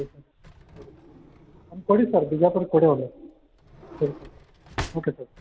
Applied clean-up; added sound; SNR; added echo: none; Drawer open or close; 17 dB; none.